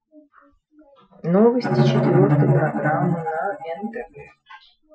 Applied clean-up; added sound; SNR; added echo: classical method Wiener filter.